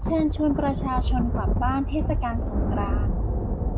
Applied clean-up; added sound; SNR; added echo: none; Thunder; -3 dB; none.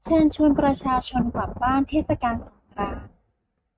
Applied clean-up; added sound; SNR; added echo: neural mask model RNNoise.